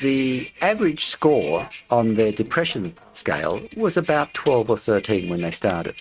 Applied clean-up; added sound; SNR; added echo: neural mask model RNNoise.